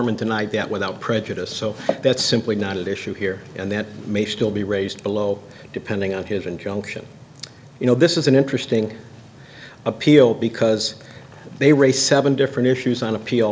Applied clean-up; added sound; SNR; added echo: none; none; none; none.